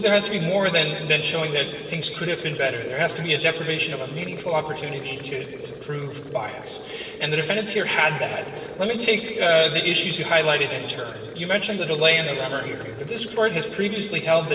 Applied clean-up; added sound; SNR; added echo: none; Boiling; 14 dB; reverberation time 1.9 s.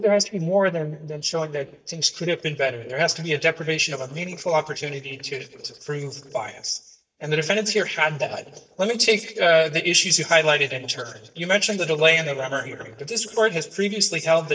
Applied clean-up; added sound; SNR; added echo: neural mask model DeepFilterNet 3.